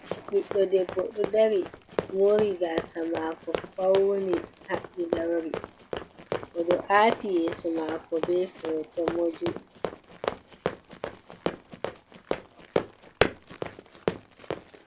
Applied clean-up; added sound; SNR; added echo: none; Run; 6 dB; none.